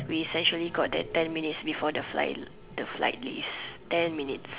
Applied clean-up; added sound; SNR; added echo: none; Toilet flush; 16 dB; none.